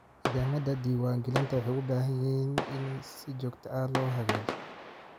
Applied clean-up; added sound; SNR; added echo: none; Fireworks; 7 dB; none.